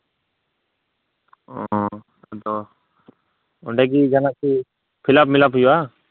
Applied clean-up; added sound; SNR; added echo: none; none; none; none.